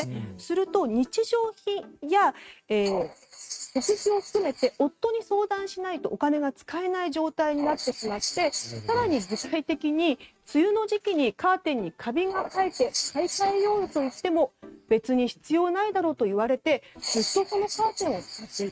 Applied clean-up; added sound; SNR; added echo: neural mask model RNNoise.